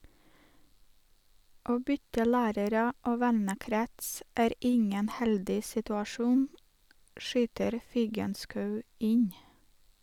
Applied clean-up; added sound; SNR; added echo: none; none; none; none.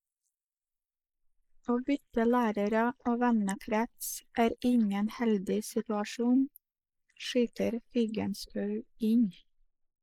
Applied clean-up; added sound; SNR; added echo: neural mask model Resemble Enhance denoiser.